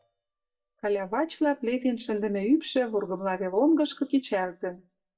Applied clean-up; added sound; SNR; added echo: neural mask model DeepFilterNet 3.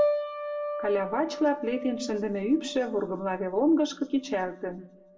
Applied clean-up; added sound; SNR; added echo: none; Piano; 6 dB; reverberation time 0.6 s.